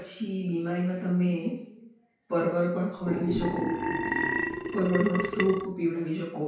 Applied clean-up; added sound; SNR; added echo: none; Burping, eructation; 1 dB; reverberation time 0.5 s.